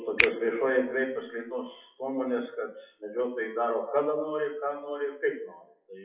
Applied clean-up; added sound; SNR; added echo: classical method WPE with log-MMSE.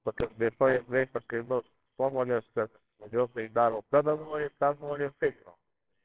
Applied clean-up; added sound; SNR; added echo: neural separator model SepFormer WHAMR!.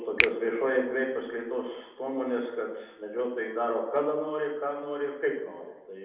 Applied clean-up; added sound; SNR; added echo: none; Finger snapping; 4 dB; reverberation time 0.8 s.